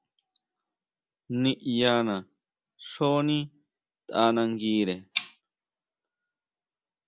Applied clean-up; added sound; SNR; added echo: none; Tick; 11 dB; none.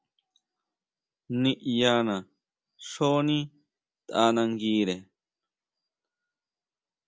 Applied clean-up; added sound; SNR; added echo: none; none; none; none.